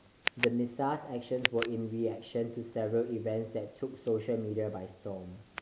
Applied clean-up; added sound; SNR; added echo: none; Tick; 7 dB; none.